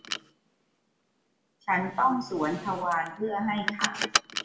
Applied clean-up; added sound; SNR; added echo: none; Car; 5 dB; reverberation time 0.6 s.